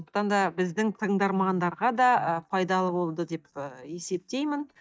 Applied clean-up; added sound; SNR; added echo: neural mask model DeepFilterNet 3.